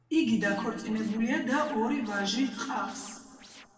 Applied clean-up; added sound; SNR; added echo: neural separator model SepFormer DNS4.